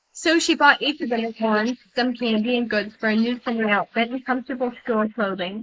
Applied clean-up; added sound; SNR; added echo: neural mask model Resemble Enhance denoiser.